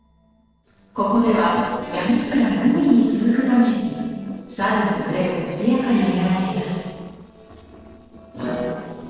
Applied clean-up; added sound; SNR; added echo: neural separator model SepFormer DNS4.